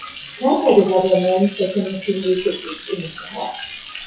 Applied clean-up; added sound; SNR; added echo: classical method WPE with log-MMSE.